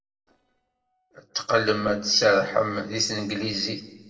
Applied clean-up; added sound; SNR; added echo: neural separator model SepFormer DNS4.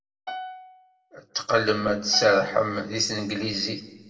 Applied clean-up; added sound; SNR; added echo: none; Piano; 14 dB; reverberation time 1.2 s.